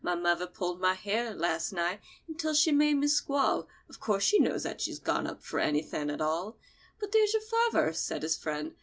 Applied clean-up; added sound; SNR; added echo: none; none; none; none.